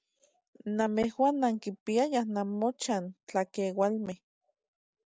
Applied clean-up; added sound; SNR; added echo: none; none; none; none.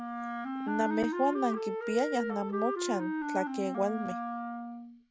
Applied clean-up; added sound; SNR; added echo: none; Wind instrument, woodwind instrument; 2 dB; none.